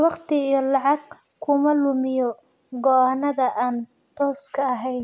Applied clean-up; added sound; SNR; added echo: none; none; none; none.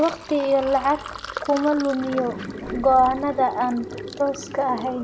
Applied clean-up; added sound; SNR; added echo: none; Sink (filling or washing); 12 dB; reverberation time 1.9 s.